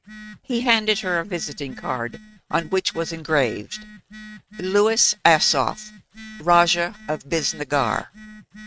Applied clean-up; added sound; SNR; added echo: neural mask model RNNoise.